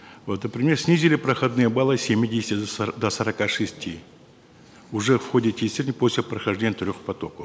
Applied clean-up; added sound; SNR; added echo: none; none; none; none.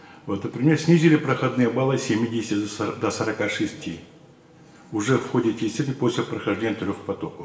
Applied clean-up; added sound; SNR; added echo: none; none; none; reverberation time 0.6 s.